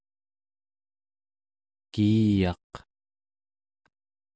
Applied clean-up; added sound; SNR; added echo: none; none; none; none.